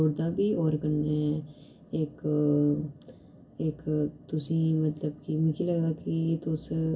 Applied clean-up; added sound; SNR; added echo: none; none; none; reverberation time 0.2 s.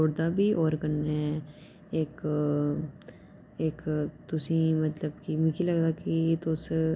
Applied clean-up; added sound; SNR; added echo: none; none; none; none.